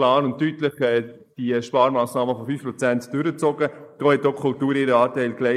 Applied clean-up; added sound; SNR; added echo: neural mask model Resemble Enhance denoiser.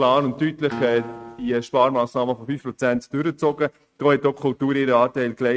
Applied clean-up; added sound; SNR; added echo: neural mask model RNNoise.